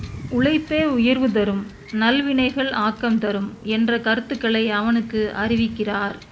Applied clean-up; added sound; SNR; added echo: none; Wind / Ocean / Boat, Water vehicle; 17 dB; none.